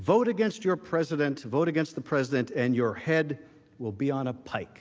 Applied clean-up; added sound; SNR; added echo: none; none; none; none.